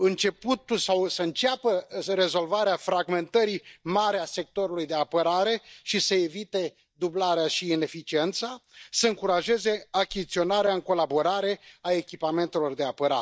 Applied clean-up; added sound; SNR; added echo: neural mask model DeepFilterNet 3.